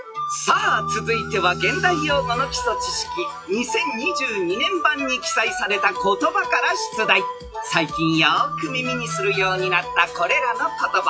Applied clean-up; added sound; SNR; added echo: classical method log-MMSE.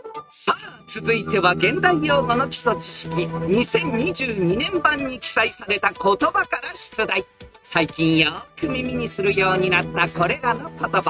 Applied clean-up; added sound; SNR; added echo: neural mask model RNNoise.